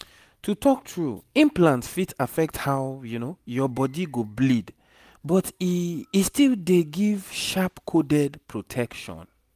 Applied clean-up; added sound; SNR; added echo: none; none; none; none.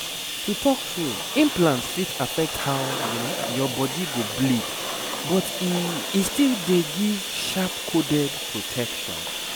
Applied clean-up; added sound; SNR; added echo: none; Skateboard + Bathtub (filling or washing); 4 dB; none.